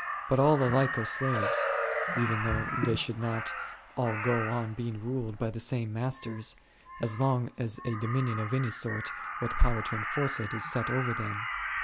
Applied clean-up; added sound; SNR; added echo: none; Crow; 5 dB; none.